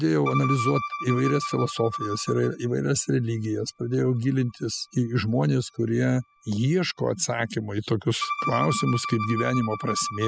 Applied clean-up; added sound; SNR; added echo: classical method spectral subtraction.